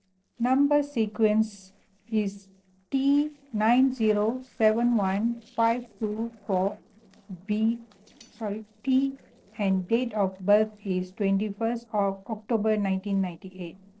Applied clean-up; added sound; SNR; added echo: neural separator model SepFormer DNS4.